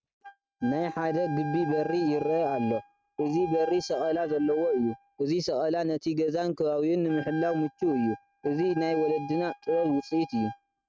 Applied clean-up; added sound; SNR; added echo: neural mask model RNNoise.